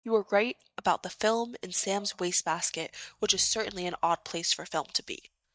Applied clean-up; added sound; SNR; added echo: neural mask model DeepFilterNet 3.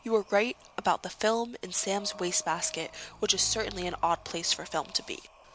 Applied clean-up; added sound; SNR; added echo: none; Motorcycle / Engine + Breathing; 19 dB; none.